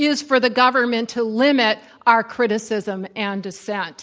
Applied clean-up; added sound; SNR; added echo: none; none; none; none.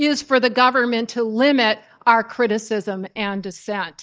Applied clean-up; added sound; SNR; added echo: neural mask model DeepFilterNet 3.